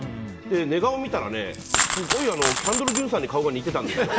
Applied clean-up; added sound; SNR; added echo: none; Coin (dropping); 1 dB; none.